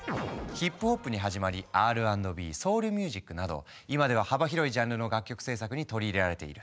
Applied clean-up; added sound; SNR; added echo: none; none; none; none.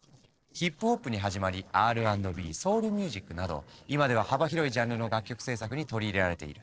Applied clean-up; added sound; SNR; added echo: neural separator model SepFormer DNS4.